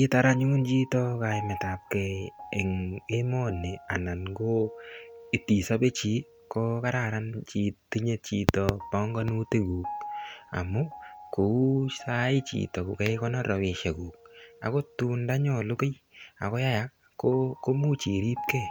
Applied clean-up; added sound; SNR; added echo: none; Piano; 17 dB; none.